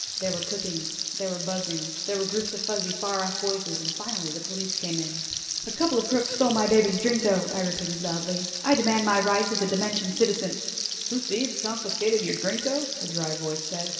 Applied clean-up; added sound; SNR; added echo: none; Frying (food); 4 dB; reverberation time 2.2 s.